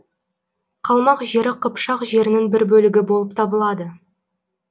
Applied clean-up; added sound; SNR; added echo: none; none; none; none.